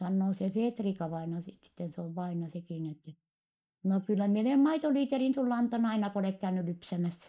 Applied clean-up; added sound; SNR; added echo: neural mask model Resemble Enhance denoiser.